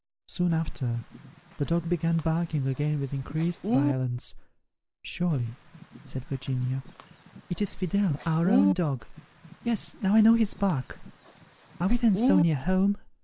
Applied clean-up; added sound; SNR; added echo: none; Bird; 7 dB; none.